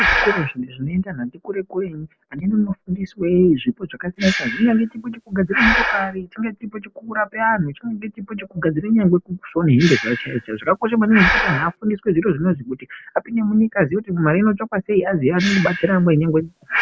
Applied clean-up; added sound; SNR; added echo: none; Breathing; 7 dB; none.